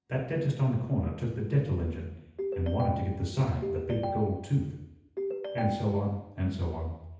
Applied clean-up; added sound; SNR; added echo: none; Ringtone; 6 dB; reverberation time 0.8 s.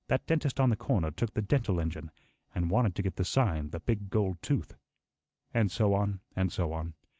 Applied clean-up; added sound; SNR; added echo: none; none; none; none.